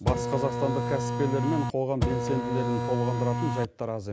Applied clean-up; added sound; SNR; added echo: none; Printer; -1 dB; none.